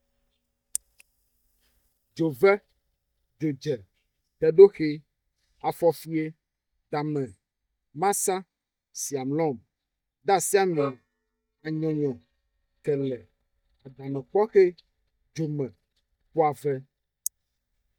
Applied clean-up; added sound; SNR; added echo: neural mask model DeepFilterNet 3.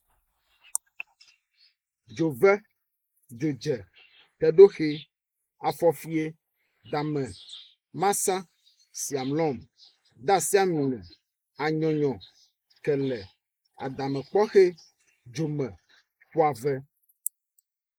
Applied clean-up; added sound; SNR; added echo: neural mask model Resemble Enhance denoiser.